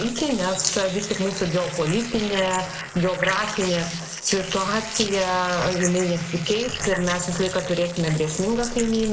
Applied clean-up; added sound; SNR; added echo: neural mask model Resemble Enhance denoiser.